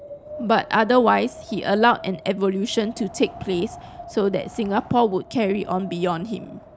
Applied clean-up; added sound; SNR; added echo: none; Wind; 18 dB; none.